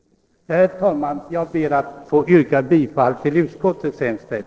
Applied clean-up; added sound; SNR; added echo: neural separator model SepFormer DNS4.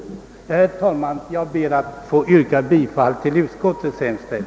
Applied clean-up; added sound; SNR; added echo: none; none; none; none.